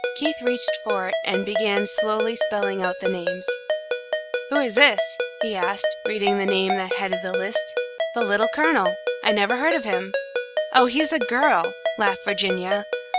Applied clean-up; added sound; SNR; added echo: none; Ringtone; 2 dB; none.